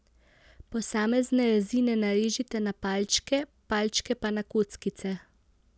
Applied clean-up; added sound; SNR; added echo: none; none; none; none.